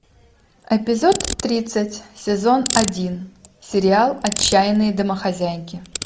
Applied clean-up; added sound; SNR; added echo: none; Ratchet, pawl; 11 dB; none.